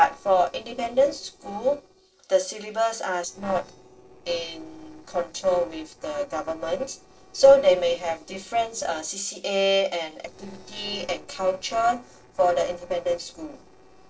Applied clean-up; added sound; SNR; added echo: neural separator model SepFormer DNS4.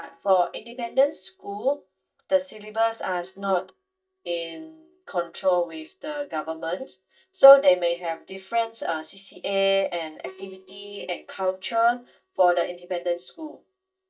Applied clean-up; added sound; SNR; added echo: neural mask model DeepFilterNet 3.